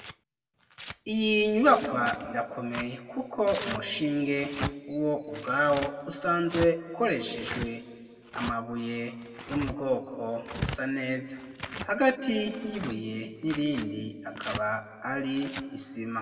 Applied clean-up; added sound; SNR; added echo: none; Tearing; 11 dB; reverberation time 1.9 s.